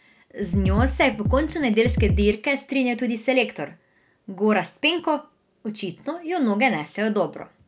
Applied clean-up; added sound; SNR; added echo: none; Drum kit; 1 dB; none.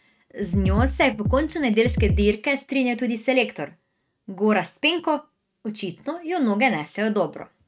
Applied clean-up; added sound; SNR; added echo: neural mask model RNNoise.